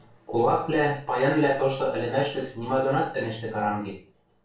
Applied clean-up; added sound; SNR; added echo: none; none; none; reverberation time 0.3 s.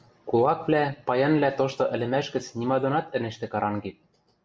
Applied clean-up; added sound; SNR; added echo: none; none; none; none.